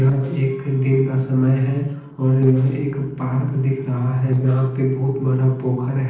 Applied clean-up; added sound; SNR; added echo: neural separator model SepFormer DNS4.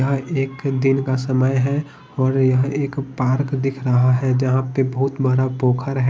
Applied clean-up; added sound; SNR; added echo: none; none; none; none.